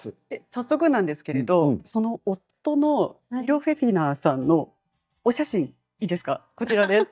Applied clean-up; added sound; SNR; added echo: neural mask model DeepFilterNet 3.